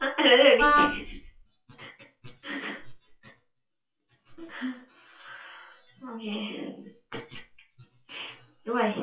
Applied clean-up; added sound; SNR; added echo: classical method WPE with log-MMSE.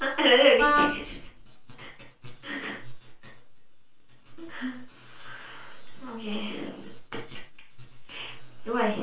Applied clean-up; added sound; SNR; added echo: none; Wind instrument, woodwind instrument; -3 dB; reverberation time 0.3 s.